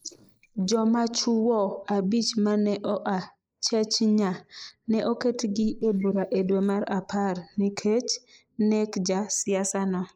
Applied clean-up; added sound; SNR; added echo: neural mask model Resemble Enhance denoiser.